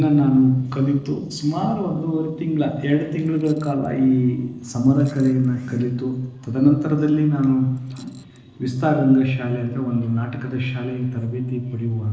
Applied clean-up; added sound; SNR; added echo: neural separator model SepFormer DNS4.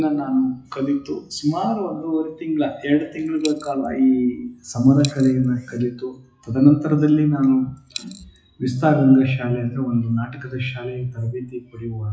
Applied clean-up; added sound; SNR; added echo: classical method WPE with log-MMSE.